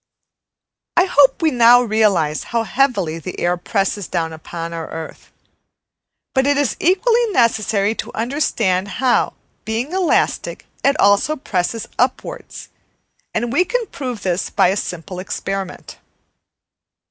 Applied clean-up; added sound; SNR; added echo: none; none; none; none.